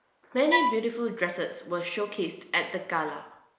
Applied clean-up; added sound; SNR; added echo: neural mask model Resemble Enhance denoiser.